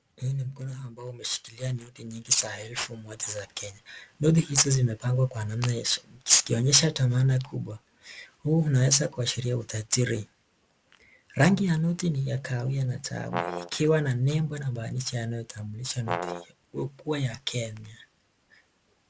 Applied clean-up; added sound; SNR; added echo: none; Brass instrument; 7 dB; none.